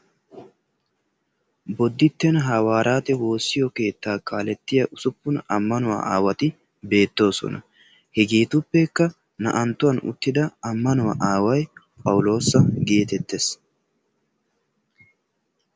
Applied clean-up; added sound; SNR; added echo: none; none; none; none.